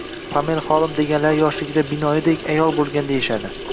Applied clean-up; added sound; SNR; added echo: none; Sink (filling or washing) / Water tap, faucet; 10 dB; none.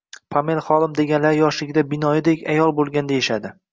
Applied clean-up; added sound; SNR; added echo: none; none; none; none.